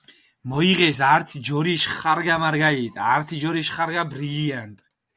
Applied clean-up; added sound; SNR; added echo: none; none; none; none.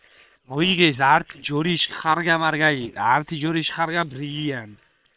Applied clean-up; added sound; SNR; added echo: neural separator model SepFormer WHAM!.